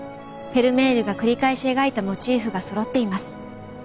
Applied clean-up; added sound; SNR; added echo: none; none; none; none.